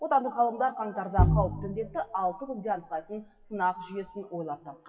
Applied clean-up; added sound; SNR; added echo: classical method WPE with log-MMSE.